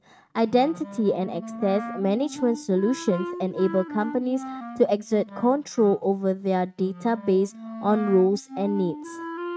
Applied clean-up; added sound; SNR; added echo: neural mask model RNNoise.